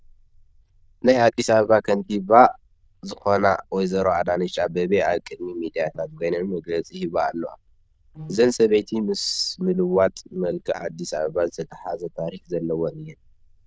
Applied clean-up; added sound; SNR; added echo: neural diffusion model UNIVERSE++.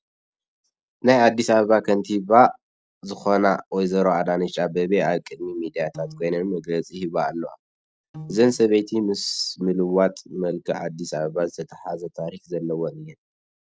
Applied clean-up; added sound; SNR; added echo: neural separator model SepFormer DNS4.